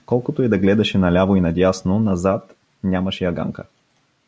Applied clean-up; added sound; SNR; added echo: none; none; none; none.